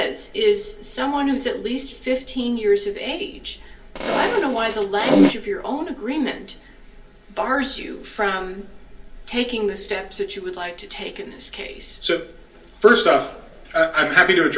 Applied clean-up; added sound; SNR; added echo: none; Fart; -3 dB; reverberation time 0.3 s.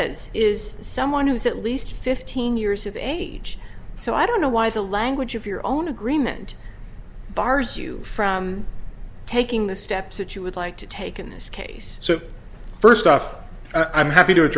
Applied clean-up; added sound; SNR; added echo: none; none; none; none.